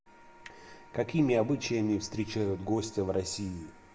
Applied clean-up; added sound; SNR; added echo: none; none; none; reverberation time 0.5 s.